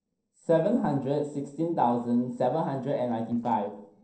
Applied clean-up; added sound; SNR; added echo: neural separator model SepFormer DNS4.